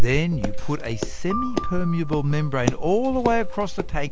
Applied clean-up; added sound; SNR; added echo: none; Walk, footsteps; -1 dB; none.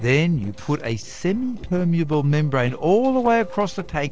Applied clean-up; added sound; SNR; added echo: neural separator model SepFormer DNS4.